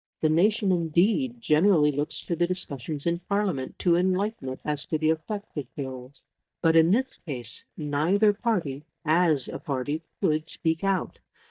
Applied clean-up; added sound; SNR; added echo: neural mask model DeepFilterNet 3.